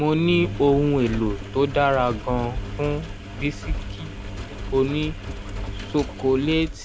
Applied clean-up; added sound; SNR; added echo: none; Engine; 8 dB; none.